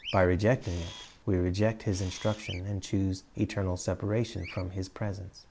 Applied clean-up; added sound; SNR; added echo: none; Bird vocalization, bird call, bird song + Camera; 19 dB; none.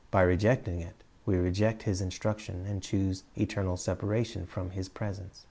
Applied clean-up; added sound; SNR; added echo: none; none; none; none.